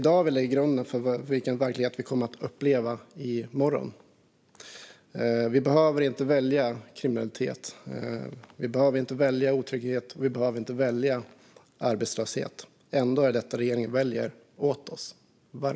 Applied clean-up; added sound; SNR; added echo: none; none; none; none.